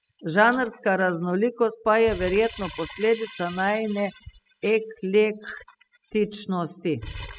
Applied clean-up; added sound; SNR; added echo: classical method spectral subtraction.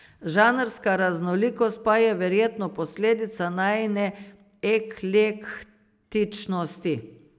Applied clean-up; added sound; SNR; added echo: none; none; none; none.